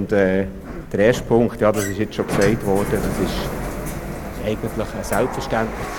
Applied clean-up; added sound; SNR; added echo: none; Sliding door; 6 dB; none.